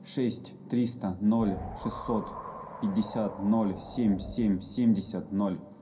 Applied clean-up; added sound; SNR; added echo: none; Wind; 13 dB; reverberation time 0.2 s.